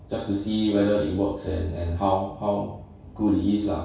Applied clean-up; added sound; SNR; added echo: none; none; none; reverberation time 0.6 s.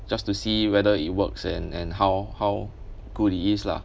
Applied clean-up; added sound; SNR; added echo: none; none; none; none.